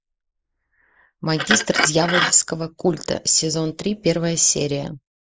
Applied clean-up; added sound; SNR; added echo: neural mask model Resemble Enhance denoiser.